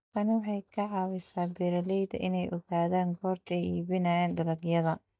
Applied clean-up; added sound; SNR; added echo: neural mask model DeepFilterNet 3.